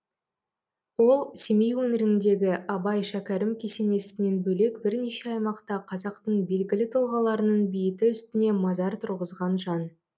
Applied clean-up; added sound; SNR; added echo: none; none; none; none.